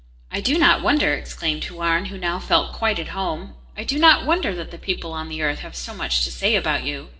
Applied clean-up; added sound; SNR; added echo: none; none; none; reverberation time 0.7 s.